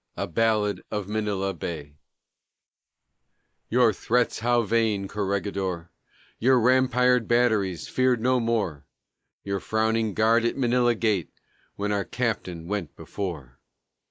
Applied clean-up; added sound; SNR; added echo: neural mask model Resemble Enhance denoiser.